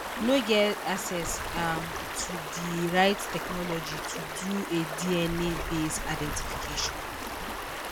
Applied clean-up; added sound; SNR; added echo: none; Stream; 4 dB; none.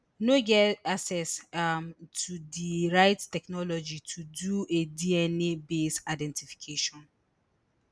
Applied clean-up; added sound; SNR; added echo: none; none; none; none.